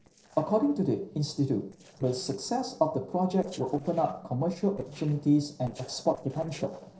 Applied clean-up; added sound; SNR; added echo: neural separator model SepFormer DNS4.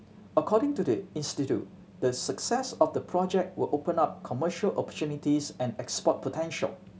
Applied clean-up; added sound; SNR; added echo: none; none; none; none.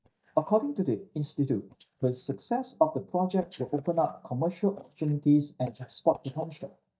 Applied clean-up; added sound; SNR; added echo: neural mask model DeepFilterNet 3.